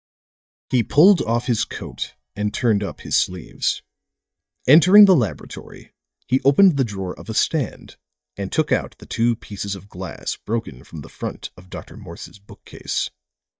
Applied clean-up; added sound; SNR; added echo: neural mask model DeepFilterNet 3.